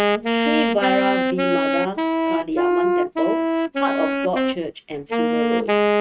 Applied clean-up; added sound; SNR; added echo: neural mask model RNNoise.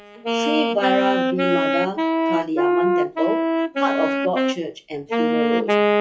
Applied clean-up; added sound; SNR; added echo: classical method log-MMSE.